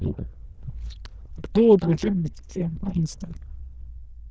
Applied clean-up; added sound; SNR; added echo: neural diffusion model UNIVERSE++.